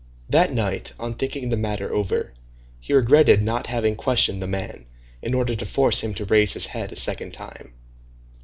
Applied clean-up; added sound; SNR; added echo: none; none; none; none.